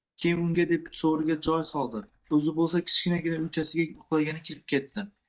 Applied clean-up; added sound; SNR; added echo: neural mask model DeepFilterNet 3.